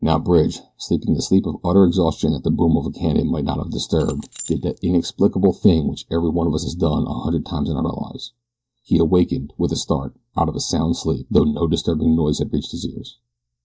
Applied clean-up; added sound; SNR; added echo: neural mask model DeepFilterNet 3.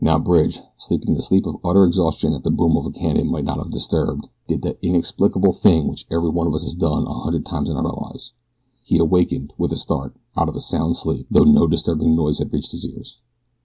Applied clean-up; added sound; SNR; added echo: none; none; none; none.